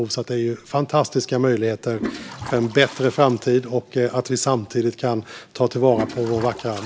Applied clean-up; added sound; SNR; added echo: none; Toilet flush; 15 dB; none.